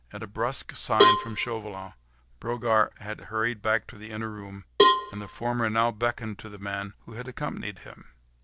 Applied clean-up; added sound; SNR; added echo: none; Cowbell; -4 dB; none.